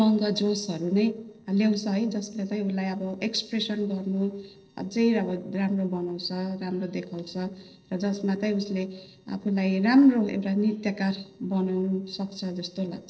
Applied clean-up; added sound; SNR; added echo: neural separator model SepFormer DNS4.